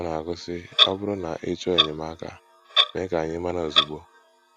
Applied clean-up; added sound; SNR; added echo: none; Clock; -3 dB; none.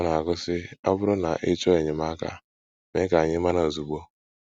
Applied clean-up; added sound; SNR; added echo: none; none; none; none.